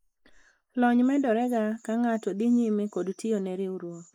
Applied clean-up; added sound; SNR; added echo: neural mask model Resemble Enhance denoiser.